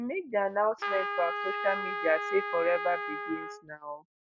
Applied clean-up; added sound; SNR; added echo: none; Trumpet; 4 dB; none.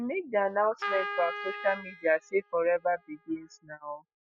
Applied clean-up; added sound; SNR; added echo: classical method spectral subtraction.